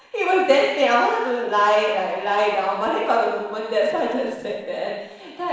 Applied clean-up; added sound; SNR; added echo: neural separator model SepFormer DNS4.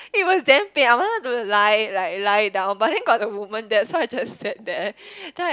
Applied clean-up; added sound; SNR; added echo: none; none; none; none.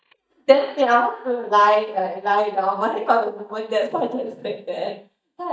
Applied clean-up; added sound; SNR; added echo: neural mask model DeepFilterNet 3.